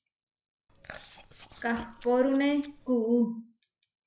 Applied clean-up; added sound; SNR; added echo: none; Chewing, mastication; 20 dB; none.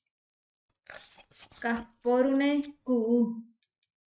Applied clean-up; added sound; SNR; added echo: neural mask model RNNoise.